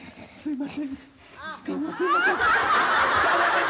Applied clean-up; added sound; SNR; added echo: none; none; none; none.